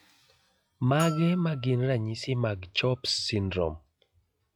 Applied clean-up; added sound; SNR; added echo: classical method log-MMSE.